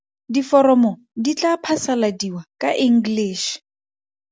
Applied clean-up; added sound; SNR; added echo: none; none; none; none.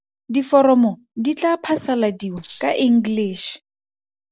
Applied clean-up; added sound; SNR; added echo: neural separator model SepFormer DNS4.